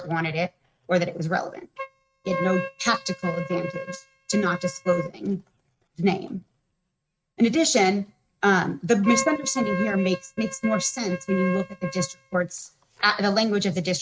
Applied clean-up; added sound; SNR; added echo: neural mask model RNNoise.